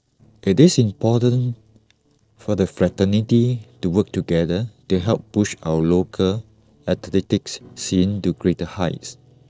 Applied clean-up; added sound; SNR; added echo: neural separator model SepFormer DNS4.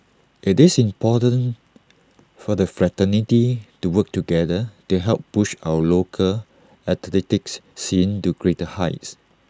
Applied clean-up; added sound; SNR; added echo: none; none; none; none.